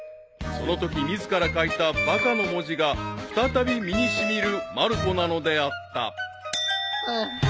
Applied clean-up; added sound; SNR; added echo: none; none; none; none.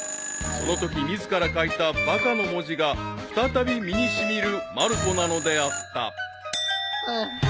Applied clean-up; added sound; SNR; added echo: none; Telephone; 12 dB; none.